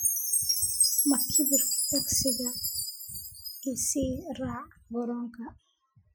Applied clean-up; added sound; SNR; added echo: classical method Wiener filter.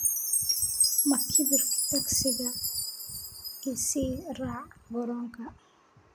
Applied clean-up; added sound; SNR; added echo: none; Chime; -4 dB; none.